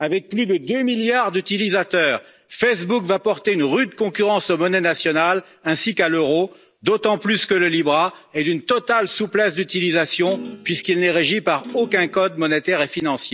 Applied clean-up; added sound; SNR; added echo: neural mask model DeepFilterNet 3.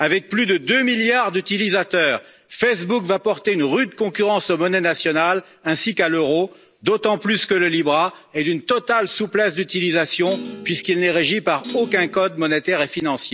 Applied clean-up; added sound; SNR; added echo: none; Thump, thud; 10 dB; none.